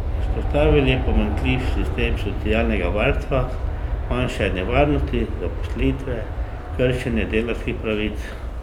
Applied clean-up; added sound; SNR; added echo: none; Aircraft; 0 dB; none.